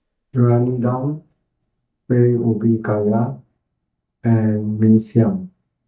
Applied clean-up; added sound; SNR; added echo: neural mask model DeepFilterNet 3.